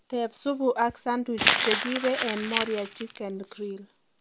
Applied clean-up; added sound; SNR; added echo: none; Crumpling, crinkling; -2 dB; none.